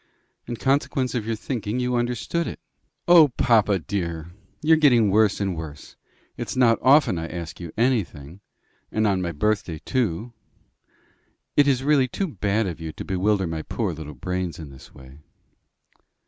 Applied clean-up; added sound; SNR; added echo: none; none; none; none.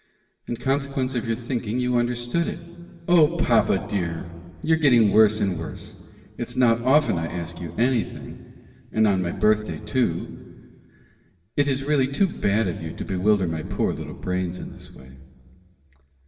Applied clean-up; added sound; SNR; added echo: none; none; none; reverberation time 2.0 s.